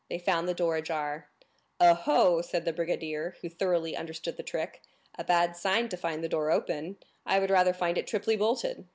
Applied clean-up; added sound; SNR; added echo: none; none; none; none.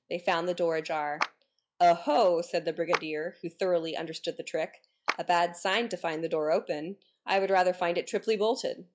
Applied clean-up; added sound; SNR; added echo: classical method log-MMSE.